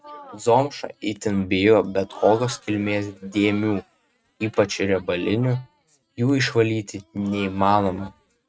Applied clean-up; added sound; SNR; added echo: neural mask model RNNoise.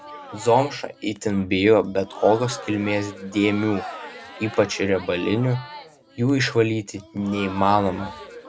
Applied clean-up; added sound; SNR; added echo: none; Crowd; 16 dB; none.